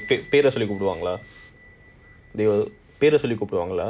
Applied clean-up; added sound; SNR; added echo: none; Door / Bell; 12 dB; none.